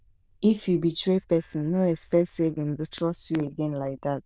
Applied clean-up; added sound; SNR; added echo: neural diffusion model UNIVERSE++.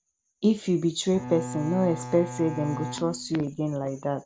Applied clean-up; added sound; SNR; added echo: none; Bowed string instrument; 10 dB; none.